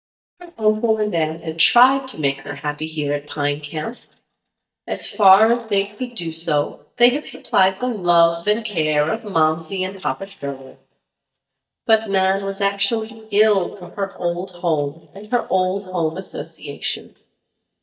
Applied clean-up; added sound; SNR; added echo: neural mask model DeepFilterNet 3.